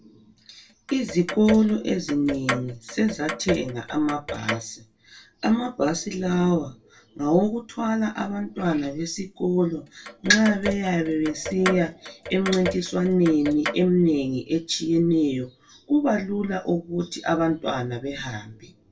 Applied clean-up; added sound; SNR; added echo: none; Clock; 9 dB; reverberation time 0.2 s.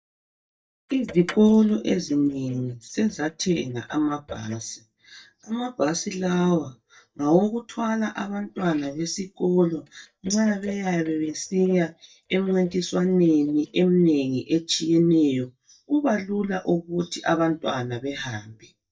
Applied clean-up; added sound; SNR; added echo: neural mask model DeepFilterNet 3.